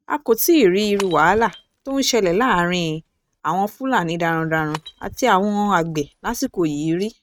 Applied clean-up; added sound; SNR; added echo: neural mask model RNNoise.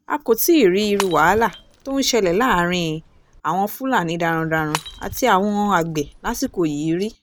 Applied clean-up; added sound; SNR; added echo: none; Shatter / Crushing; 17 dB; none.